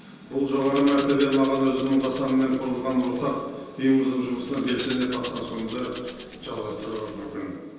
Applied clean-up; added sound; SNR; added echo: none; Rattle / Rattle (instrument); 3 dB; reverberation time 1.2 s.